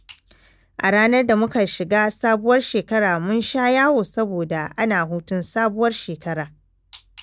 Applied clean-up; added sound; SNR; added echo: none; none; none; none.